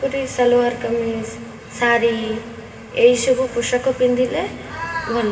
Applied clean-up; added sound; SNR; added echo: none; none; none; reverberation time 1.7 s.